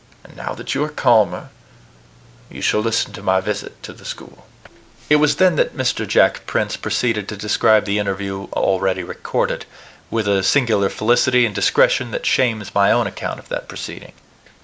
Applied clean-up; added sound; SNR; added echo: none; none; none; none.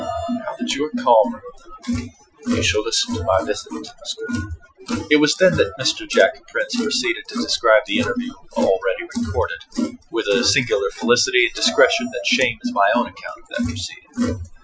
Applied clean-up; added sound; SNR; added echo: classical method Wiener filter.